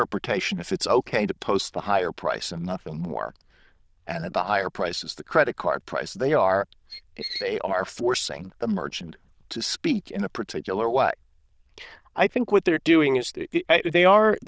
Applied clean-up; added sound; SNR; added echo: neural diffusion model UNIVERSE++.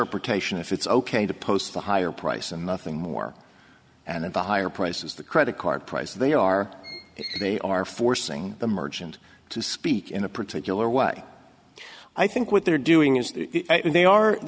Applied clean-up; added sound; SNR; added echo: none; Squeak; 13 dB; none.